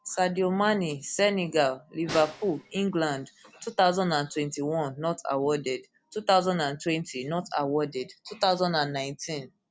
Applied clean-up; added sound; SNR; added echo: none; Snare drum; 17 dB; none.